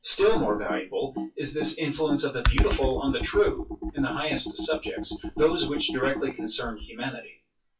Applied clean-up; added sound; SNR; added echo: classical method WPE with log-MMSE.